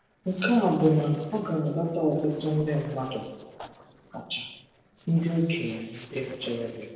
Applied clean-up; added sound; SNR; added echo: neural separator model SepFormer DNS4.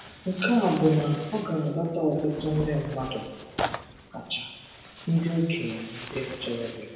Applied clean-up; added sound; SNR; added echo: none; Tearing; 12 dB; reverberation time 0.9 s.